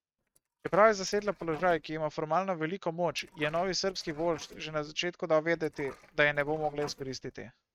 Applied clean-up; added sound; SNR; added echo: neural mask model RNNoise.